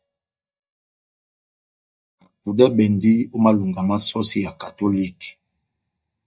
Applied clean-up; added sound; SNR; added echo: neural mask model DeepFilterNet 3.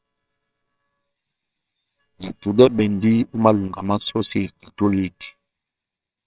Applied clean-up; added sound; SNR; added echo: neural separator model SepFormer WHAMR!.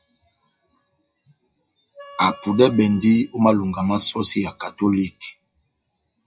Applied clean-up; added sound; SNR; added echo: classical method WPE with log-MMSE.